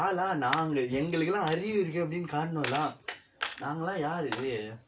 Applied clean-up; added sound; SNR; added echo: none; Coin (dropping); 10 dB; none.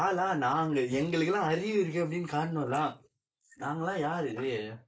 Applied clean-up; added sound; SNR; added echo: neural mask model Resemble Enhance denoiser.